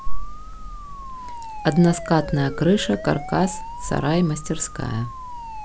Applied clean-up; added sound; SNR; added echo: none; Siren; 14 dB; none.